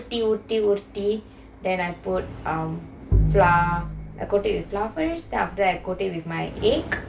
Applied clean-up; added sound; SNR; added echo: none; Bowed string instrument; 2 dB; none.